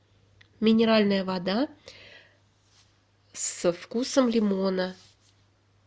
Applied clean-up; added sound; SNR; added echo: none; none; none; none.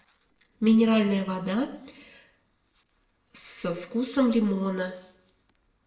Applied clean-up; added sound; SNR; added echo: neural separator model SepFormer DNS4.